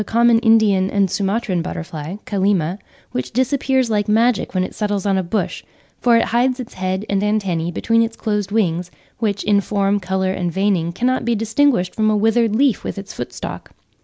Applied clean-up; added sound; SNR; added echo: none; none; none; none.